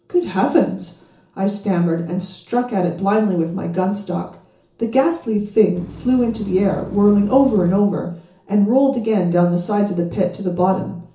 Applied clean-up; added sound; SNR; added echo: none; Engine / Truck / Car; 17 dB; reverberation time 0.7 s.